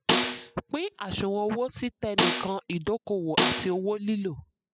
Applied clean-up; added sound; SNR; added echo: classical method spectral subtraction.